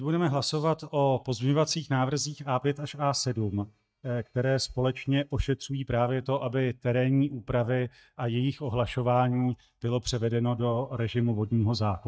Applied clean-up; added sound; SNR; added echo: neural mask model DeepFilterNet 3.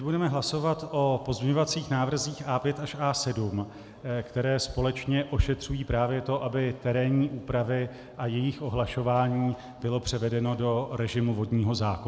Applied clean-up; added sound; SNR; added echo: none; none; none; none.